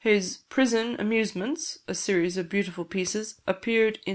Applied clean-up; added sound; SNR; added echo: none; none; none; none.